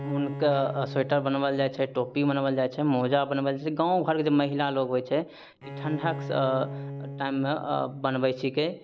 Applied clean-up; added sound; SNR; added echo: none; Bowed string instrument; 13 dB; none.